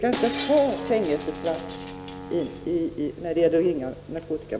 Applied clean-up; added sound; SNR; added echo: none; Shatter + Wind instrument, woodwind instrument; 9 dB; none.